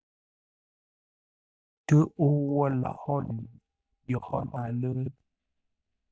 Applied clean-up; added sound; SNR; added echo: neural mask model DeepFilterNet 3.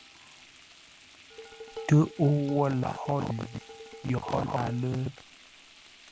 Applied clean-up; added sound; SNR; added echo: none; Frying (food) + Dishes, pots, and pans; 17 dB; none.